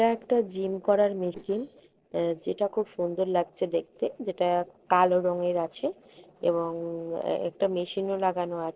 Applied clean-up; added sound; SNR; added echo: neural separator model SepFormer DNS4.